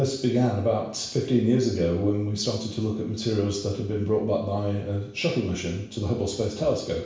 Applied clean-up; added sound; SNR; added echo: none; none; none; reverberation time 0.7 s.